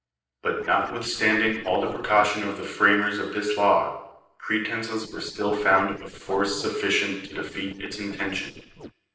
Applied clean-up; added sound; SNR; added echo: neural separator model SepFormer DNS4.